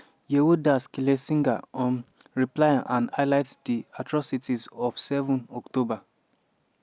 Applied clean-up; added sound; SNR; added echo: none; none; none; none.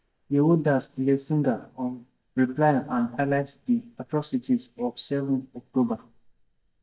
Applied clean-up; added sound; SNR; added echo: neural mask model DeepFilterNet 3.